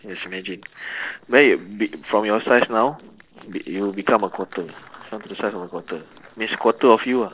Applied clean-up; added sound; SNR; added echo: neural separator model SepFormer DNS4.